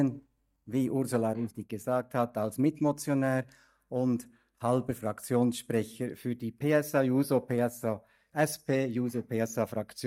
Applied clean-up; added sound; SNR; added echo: neural mask model DeepFilterNet 3.